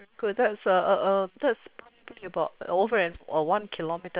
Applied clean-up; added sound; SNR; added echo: neural separator model SepFormer WHAM!.